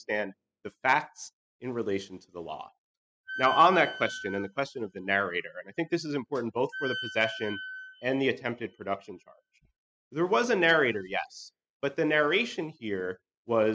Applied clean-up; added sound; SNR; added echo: classical method spectral subtraction.